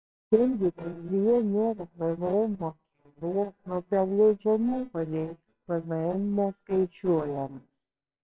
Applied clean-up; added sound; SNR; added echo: neural separator model SepFormer WHAMR!.